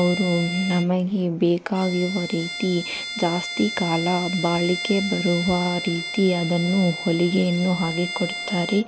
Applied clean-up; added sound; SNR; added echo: none; Bowed string instrument; 9 dB; none.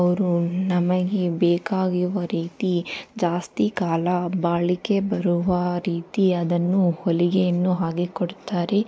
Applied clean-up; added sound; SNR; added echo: none; none; none; none.